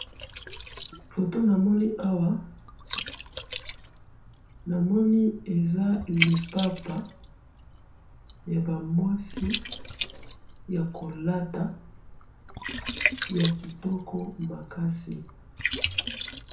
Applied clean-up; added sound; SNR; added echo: none; Liquid; 6 dB; reverberation time 0.6 s.